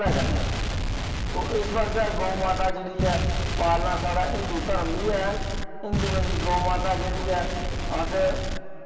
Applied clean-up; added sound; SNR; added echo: none; Explosion; 0 dB; reverberation time 2.3 s.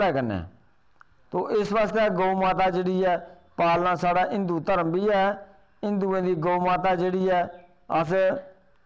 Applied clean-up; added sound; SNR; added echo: none; none; none; none.